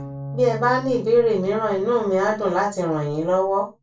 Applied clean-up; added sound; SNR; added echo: none; Bowed string instrument; 16 dB; reverberation time 0.2 s.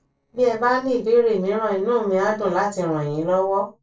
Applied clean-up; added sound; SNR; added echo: neural separator model SepFormer DNS4.